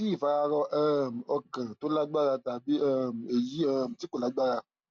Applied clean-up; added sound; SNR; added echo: none; none; none; none.